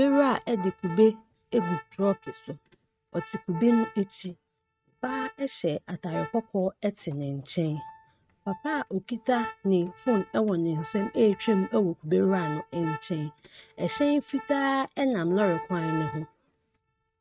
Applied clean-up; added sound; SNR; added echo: neural mask model RNNoise.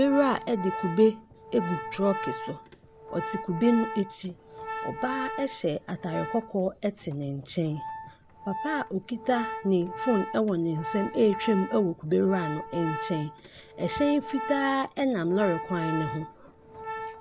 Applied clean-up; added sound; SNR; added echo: none; Organ; 9 dB; none.